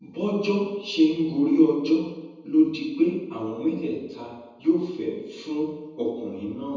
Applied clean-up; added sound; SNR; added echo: none; none; none; reverberation time 1.1 s.